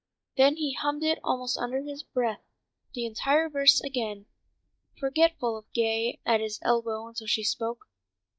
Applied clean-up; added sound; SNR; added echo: neural mask model DeepFilterNet 3.